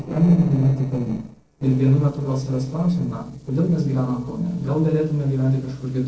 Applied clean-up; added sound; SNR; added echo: neural separator model SepFormer DNS4.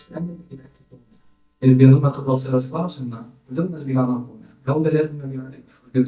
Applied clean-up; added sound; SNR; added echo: neural mask model DeepFilterNet 3.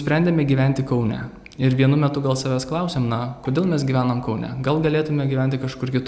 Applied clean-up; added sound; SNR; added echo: none; none; none; none.